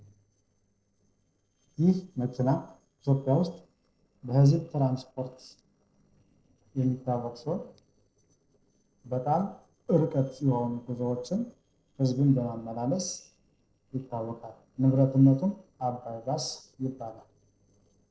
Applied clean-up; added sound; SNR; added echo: neural separator model SepFormer DNS4.